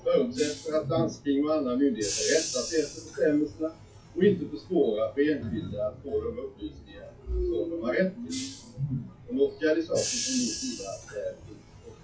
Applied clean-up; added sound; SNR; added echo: classical method WPE with log-MMSE.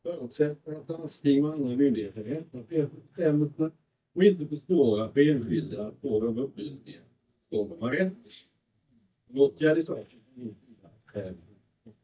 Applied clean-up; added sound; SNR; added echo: neural mask model DeepFilterNet 3.